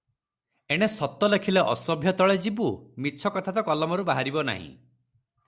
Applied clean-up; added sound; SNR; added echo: none; none; none; none.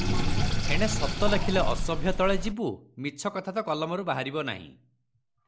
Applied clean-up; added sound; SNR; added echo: none; Sink (filling or washing); -2 dB; none.